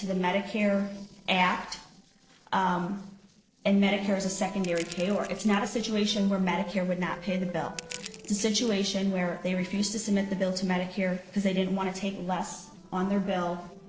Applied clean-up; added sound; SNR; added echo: neural separator model SepFormer DNS4.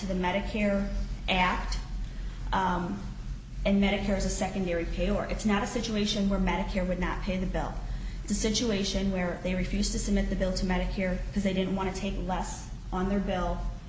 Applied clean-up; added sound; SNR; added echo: none; none; none; none.